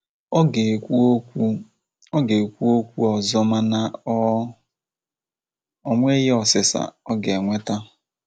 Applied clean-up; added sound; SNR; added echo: none; none; none; none.